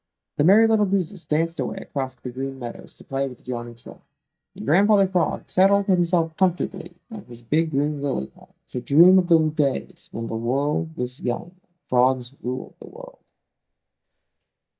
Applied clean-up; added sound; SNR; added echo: neural mask model DeepFilterNet 3.